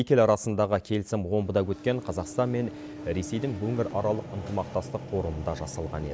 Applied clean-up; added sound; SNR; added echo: none; none; none; none.